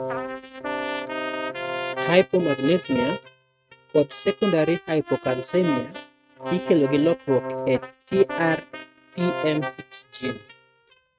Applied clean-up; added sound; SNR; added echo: neural mask model RNNoise.